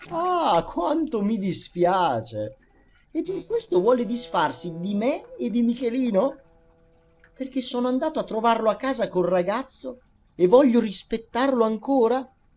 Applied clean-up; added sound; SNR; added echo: neural separator model SepFormer DNS4.